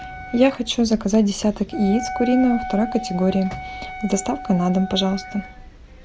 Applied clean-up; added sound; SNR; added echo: none; Wind instrument, woodwind instrument; 12 dB; none.